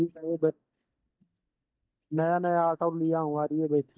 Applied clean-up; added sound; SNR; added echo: neural mask model DeepFilterNet 3.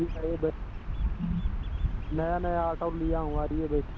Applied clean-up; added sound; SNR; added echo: none; Bird vocalization, bird call, bird song; 0 dB; none.